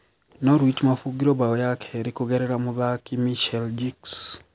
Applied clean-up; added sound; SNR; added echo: none; none; none; none.